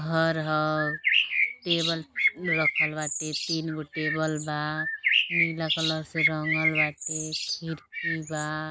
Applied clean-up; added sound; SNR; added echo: none; Bird; -2 dB; none.